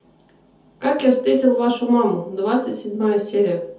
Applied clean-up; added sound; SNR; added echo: none; none; none; reverberation time 0.5 s.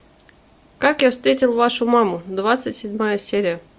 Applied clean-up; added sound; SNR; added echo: none; none; none; none.